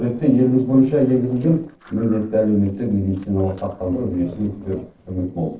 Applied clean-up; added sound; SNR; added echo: neural separator model SepFormer DNS4.